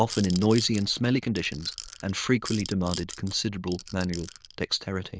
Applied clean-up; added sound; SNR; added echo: neural diffusion model UNIVERSE++.